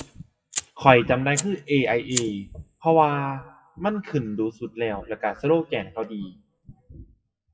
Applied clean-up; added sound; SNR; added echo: classical method WPE with log-MMSE.